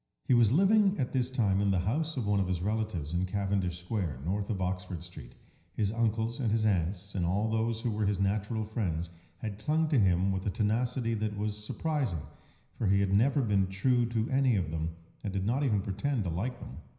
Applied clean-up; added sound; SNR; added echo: none; none; none; reverberation time 0.9 s.